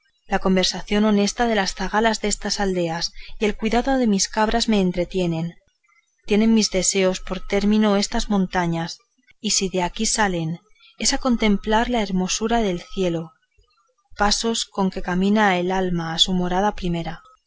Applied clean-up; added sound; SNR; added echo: none; none; none; none.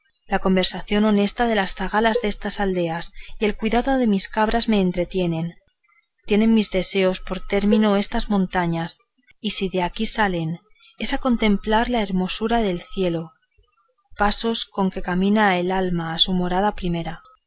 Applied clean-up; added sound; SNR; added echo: none; Cowbell; 12 dB; none.